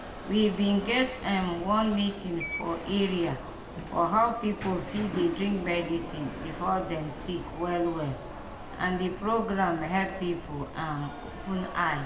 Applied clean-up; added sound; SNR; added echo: none; Alarm; 9 dB; reverberation time 0.7 s.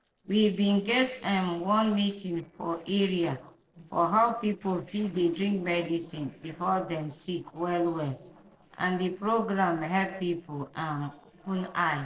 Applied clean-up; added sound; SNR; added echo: neural separator model SepFormer DNS4.